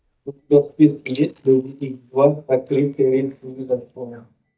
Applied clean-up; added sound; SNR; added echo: neural mask model DeepFilterNet 3.